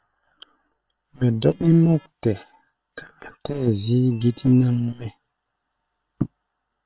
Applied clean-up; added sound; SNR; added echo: neural separator model SepFormer WHAM!.